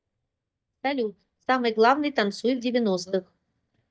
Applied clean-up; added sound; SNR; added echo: neural mask model DeepFilterNet 3.